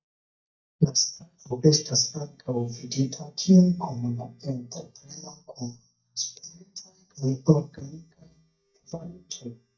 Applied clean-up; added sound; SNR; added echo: neural mask model DeepFilterNet 3.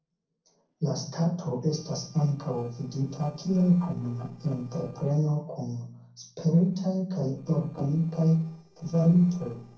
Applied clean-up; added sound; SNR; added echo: neural separator model SepFormer DNS4.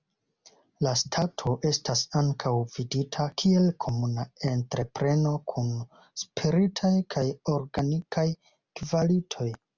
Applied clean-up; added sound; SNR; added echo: none; none; none; none.